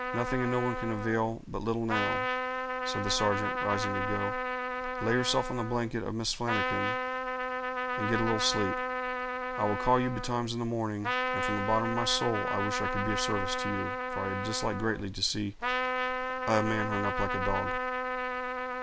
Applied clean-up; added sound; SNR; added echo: none; Trumpet; 1 dB; none.